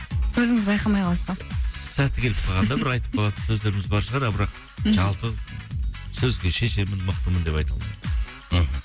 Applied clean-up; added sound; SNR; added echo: none; none; none; none.